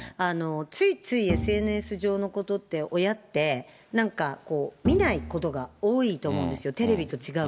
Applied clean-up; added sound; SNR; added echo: none; Bowed string instrument; 7 dB; none.